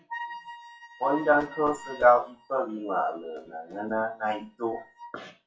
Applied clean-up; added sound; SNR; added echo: classical method WPE with log-MMSE.